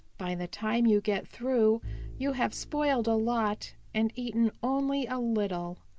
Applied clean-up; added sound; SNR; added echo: none; Bowed string instrument; 19 dB; none.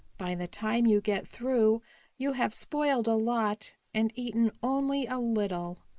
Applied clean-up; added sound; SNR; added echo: neural mask model Resemble Enhance denoiser.